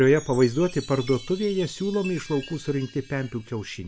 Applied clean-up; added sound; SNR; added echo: none; Chime; 19 dB; none.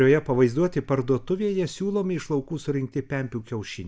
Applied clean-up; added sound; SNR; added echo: none; none; none; none.